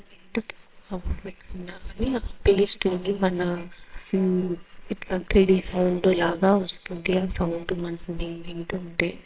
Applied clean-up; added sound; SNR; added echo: neural separator model SepFormer WHAMR!.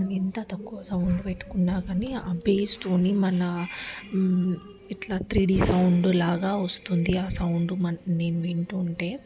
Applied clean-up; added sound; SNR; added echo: none; none; none; none.